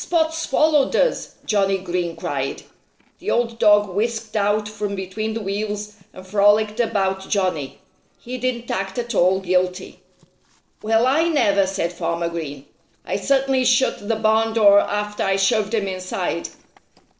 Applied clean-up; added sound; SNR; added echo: neural separator model SepFormer DNS4.